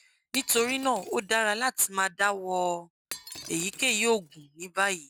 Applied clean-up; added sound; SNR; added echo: none; Shatter; 17 dB; none.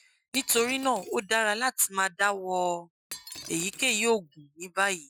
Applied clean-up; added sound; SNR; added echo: classical method Wiener filter.